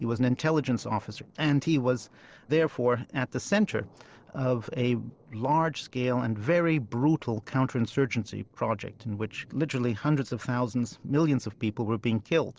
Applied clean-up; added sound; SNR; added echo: neural separator model SepFormer DNS4.